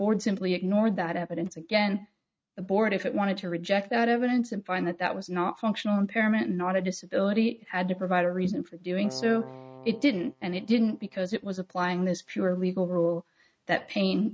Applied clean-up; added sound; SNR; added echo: neural mask model RNNoise.